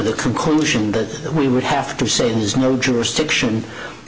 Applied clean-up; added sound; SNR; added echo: none; none; none; none.